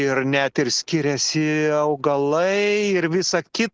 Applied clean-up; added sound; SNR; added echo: none; none; none; none.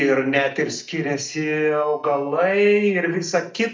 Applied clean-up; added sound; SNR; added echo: neural mask model DeepFilterNet 3.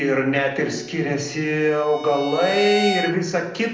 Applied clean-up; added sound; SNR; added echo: none; Bowed string instrument; 10 dB; reverberation time 0.7 s.